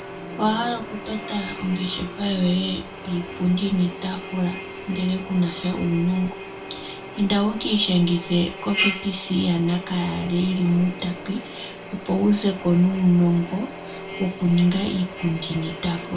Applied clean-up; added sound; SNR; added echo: none; Drill; 4 dB; reverberation time 0.2 s.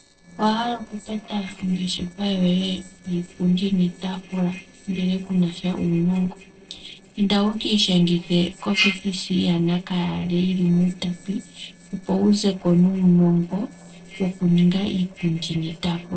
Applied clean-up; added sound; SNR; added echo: neural separator model SepFormer DNS4.